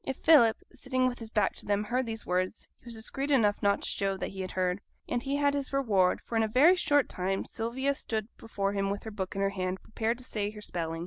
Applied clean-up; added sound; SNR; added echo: none; none; none; none.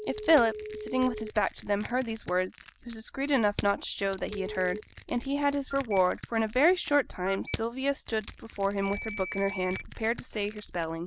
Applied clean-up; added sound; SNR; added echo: none; Crushing + Telephone; 13 dB; none.